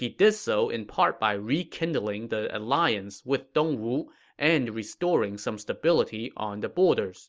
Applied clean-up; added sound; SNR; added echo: none; none; none; none.